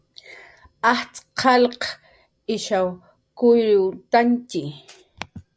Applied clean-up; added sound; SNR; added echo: none; none; none; none.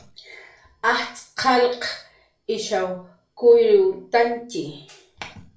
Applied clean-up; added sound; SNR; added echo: none; none; none; reverberation time 0.4 s.